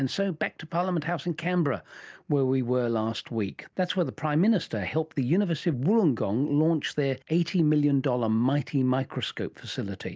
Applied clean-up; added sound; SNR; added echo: none; none; none; none.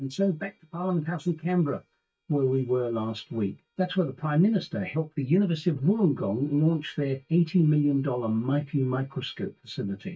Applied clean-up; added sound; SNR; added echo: neural mask model DeepFilterNet 3.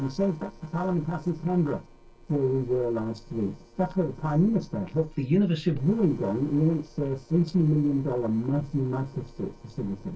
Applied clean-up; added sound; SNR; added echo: neural separator model SepFormer DNS4.